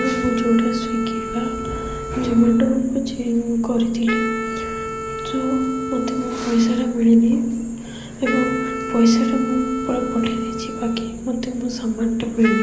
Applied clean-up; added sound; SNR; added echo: none; Wind instrument, woodwind instrument; 9 dB; none.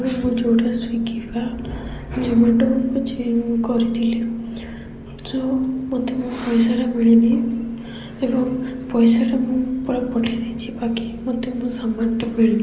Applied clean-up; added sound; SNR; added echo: none; none; none; none.